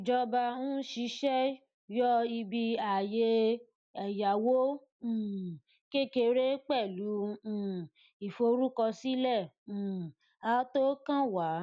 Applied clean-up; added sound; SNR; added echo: none; none; none; none.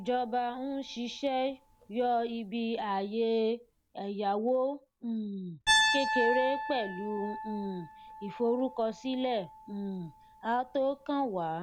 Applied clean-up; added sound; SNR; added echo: none; Piano; 5 dB; none.